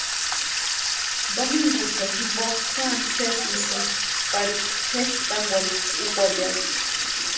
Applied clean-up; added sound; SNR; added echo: none; Sink (filling or washing) / Water tap, faucet; -4 dB; reverberation time 0.6 s.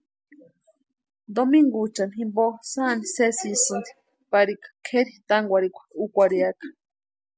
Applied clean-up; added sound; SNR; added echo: none; none; none; none.